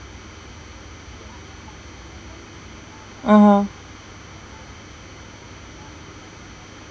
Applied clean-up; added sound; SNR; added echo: none; none; none; none.